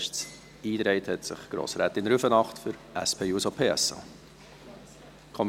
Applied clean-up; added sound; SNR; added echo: none; none; none; none.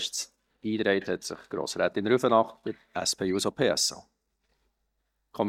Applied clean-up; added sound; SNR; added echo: neural mask model DeepFilterNet 3.